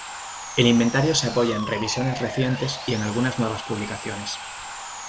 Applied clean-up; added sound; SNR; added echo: none; Sawing; 10 dB; none.